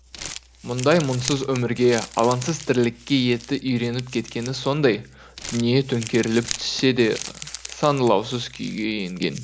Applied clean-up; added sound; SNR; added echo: none; Crumpling, crinkling; 15 dB; none.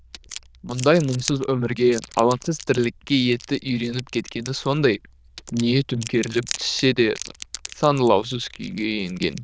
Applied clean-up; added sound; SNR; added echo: neural diffusion model UNIVERSE++.